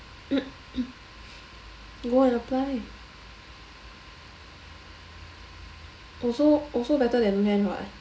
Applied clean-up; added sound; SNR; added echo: none; none; none; none.